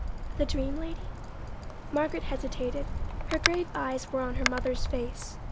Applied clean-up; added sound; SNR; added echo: none; Wind; -1 dB; none.